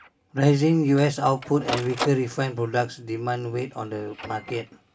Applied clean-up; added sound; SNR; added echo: none; Printer; 14 dB; reverberation time 0.2 s.